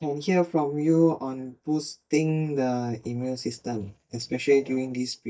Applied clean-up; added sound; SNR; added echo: neural mask model DeepFilterNet 3.